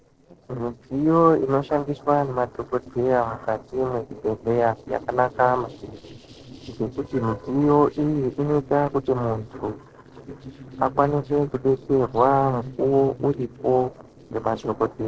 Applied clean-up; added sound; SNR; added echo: neural separator model SepFormer DNS4.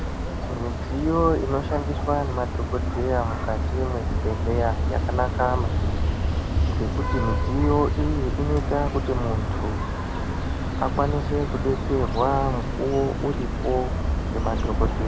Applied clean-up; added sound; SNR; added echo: none; Vehicle horn, car horn, honking; -2 dB; none.